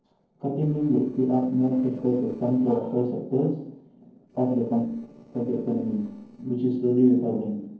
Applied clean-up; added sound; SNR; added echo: neural separator model SepFormer DNS4.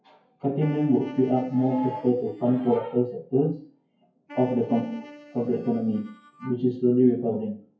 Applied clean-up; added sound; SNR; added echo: classical method WPE with log-MMSE.